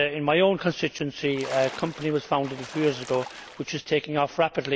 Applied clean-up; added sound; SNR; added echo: none; Splash, splatter; 16 dB; none.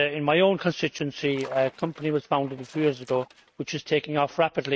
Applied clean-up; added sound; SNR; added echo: neural mask model RNNoise.